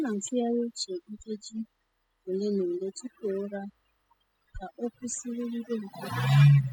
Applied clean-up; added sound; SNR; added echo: classical method spectral subtraction.